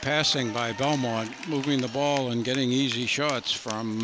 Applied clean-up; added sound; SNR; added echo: none; none; none; none.